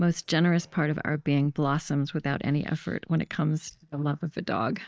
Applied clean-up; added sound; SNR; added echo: neural mask model DeepFilterNet 3.